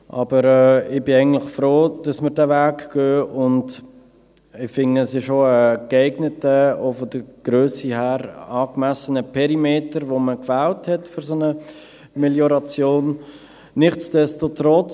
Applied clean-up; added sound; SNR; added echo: none; none; none; none.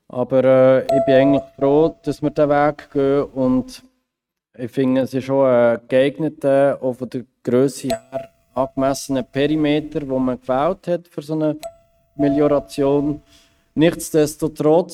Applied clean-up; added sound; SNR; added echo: neural mask model RNNoise.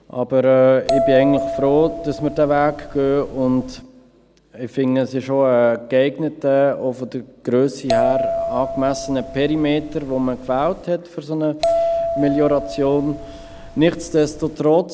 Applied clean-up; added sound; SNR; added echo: none; Bell; 5 dB; none.